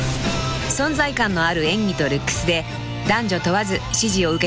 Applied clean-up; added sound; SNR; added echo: none; none; none; none.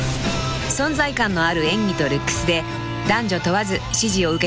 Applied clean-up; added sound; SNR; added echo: none; Wind instrument, woodwind instrument; 13 dB; none.